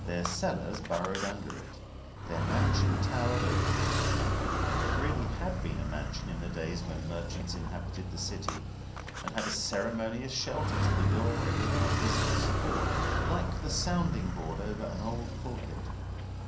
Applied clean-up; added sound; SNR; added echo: none; Car; -5 dB; reverberation time 0.6 s.